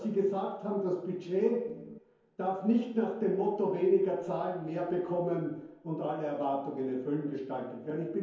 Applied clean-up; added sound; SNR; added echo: none; Organ; 15 dB; reverberation time 0.9 s.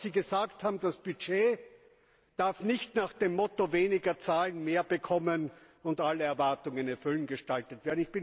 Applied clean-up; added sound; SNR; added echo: none; none; none; none.